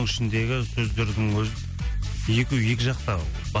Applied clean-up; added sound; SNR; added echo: none; none; none; none.